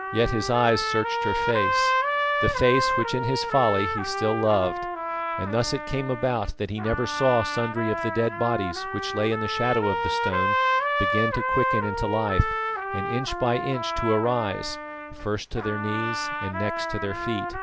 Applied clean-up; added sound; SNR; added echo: none; Trumpet; 1 dB; none.